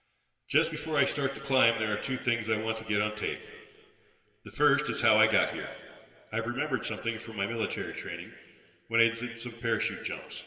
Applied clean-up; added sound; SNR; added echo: none; none; none; reverberation time 2.3 s.